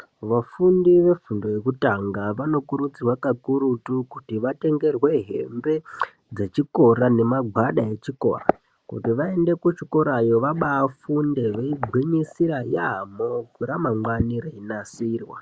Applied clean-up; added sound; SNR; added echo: none; none; none; none.